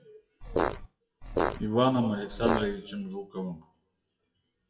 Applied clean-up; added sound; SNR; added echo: classical method WPE with log-MMSE.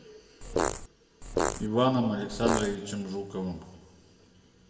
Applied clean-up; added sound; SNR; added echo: none; Fart; -2 dB; reverberation time 1.4 s.